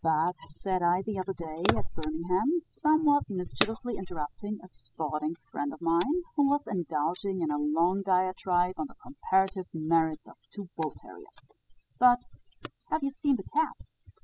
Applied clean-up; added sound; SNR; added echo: classical method spectral subtraction.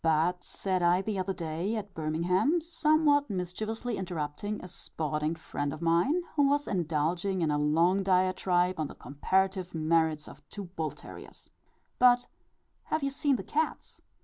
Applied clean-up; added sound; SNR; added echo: none; none; none; none.